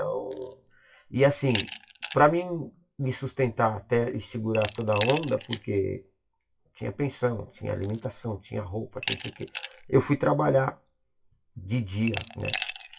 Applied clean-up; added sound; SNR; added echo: classical method WPE with log-MMSE.